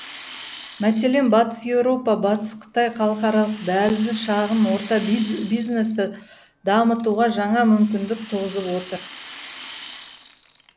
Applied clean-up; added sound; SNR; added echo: none; Rattle; 15 dB; none.